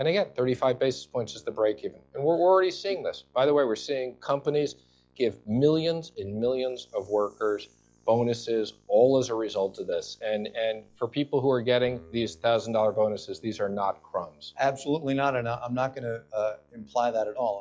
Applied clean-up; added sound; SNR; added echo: classical method log-MMSE.